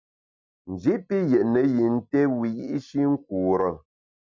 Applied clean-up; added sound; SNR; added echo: none; none; none; none.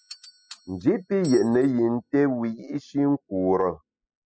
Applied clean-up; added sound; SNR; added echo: classical method spectral subtraction.